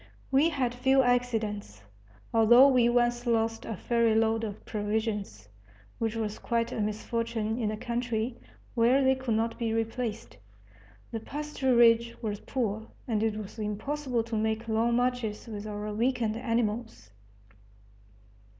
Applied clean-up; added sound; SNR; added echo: none; none; none; none.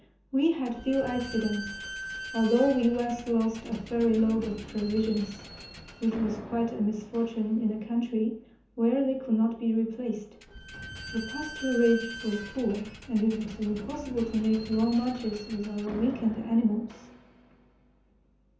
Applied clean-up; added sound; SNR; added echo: none; Squeak / Slam; 14 dB; reverberation time 0.6 s.